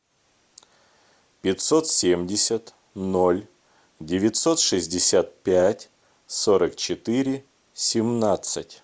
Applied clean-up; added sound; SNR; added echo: none; none; none; none.